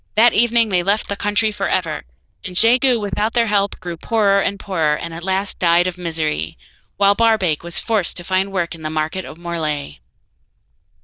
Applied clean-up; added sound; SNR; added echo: neural diffusion model UNIVERSE++.